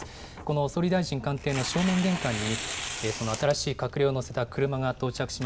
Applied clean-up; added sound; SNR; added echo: none; Tearing; 10 dB; none.